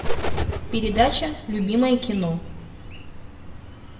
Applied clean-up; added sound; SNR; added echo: none; Bird; 10 dB; reverberation time 0.7 s.